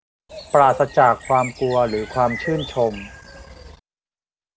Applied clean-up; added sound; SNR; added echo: none; Bird; 14 dB; none.